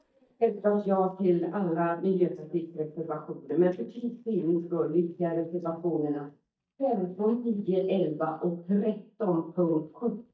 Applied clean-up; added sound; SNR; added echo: neural mask model DeepFilterNet 3.